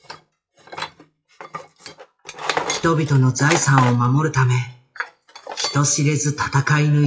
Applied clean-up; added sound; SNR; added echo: classical method WPE with log-MMSE.